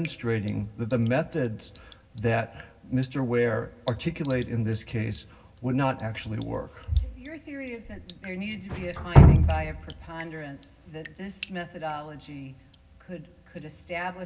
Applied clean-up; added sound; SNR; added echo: none; Drip; -2 dB; reverberation time 0.4 s.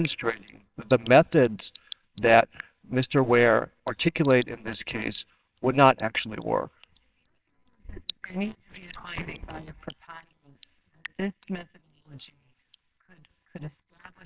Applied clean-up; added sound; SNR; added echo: neural separator model SepFormer WHAMR!.